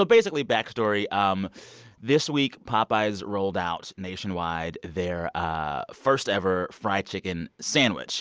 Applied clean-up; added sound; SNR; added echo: none; none; none; none.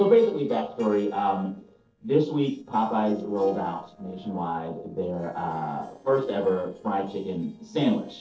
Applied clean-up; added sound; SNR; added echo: neural separator model SepFormer DNS4.